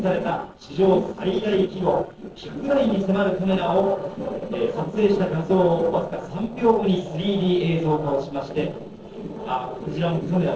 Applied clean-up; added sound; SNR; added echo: neural separator model SepFormer DNS4.